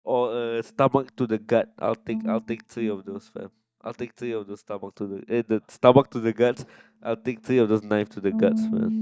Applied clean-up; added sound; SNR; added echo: neural mask model DeepFilterNet 3.